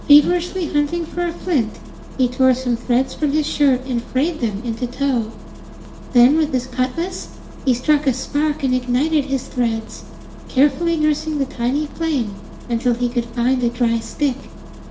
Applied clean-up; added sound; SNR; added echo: none; Engine starting; 15 dB; reverberation time 0.6 s.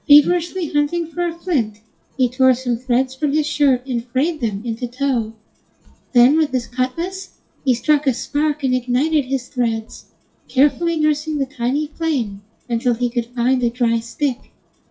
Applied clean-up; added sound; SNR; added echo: classical method WPE with log-MMSE.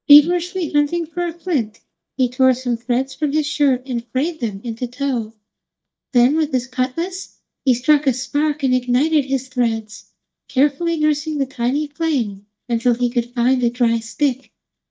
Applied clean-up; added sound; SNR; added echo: neural mask model DeepFilterNet 3.